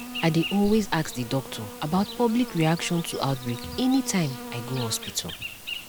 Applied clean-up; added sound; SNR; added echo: none; Insect; 11 dB; none.